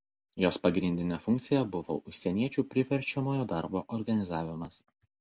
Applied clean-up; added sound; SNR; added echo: none; none; none; none.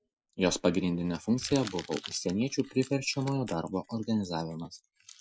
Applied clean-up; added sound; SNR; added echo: classical method Wiener filter.